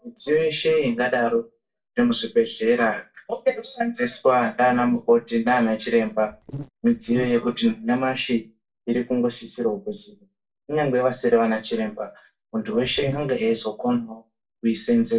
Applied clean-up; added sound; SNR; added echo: neural separator model SepFormer DNS4.